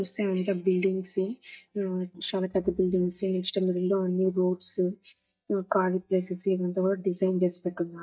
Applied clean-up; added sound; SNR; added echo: neural mask model DeepFilterNet 3.